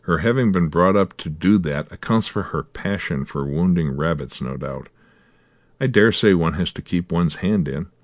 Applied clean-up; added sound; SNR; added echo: none; none; none; none.